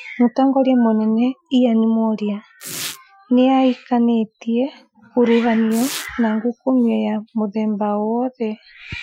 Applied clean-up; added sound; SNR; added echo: classical method Wiener filter.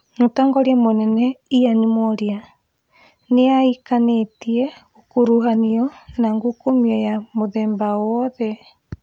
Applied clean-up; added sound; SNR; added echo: none; none; none; none.